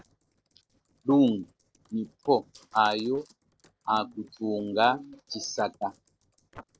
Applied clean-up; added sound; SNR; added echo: neural separator model SepFormer DNS4.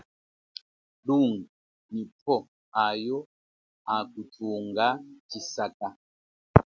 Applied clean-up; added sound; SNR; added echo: none; none; none; none.